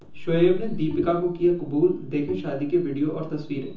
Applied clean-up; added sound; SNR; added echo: none; Bowed string instrument; 18 dB; reverberation time 0.5 s.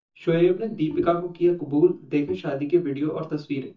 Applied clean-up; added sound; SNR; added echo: neural mask model DeepFilterNet 3.